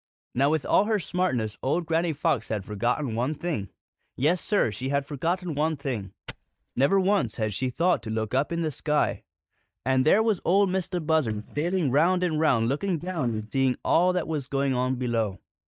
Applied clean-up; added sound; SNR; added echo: neural mask model DeepFilterNet 3.